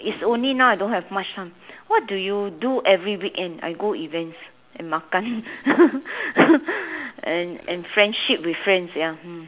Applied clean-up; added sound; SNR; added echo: none; none; none; none.